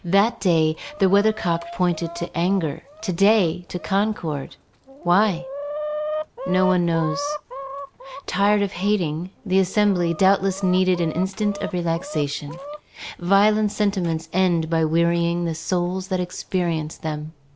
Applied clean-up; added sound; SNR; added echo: none; Chicken, rooster; 13 dB; none.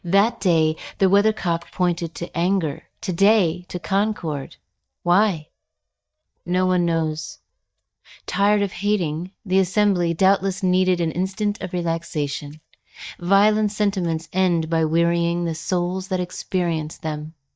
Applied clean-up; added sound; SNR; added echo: neural mask model DeepFilterNet 3.